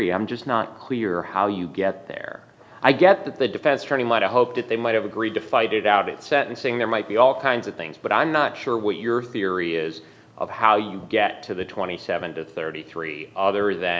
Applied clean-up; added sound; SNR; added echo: none; none; none; none.